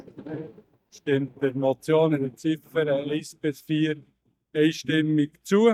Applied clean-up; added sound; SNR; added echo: neural mask model DeepFilterNet 3.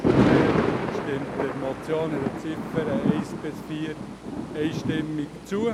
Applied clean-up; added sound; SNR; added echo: none; Thunder; -5 dB; none.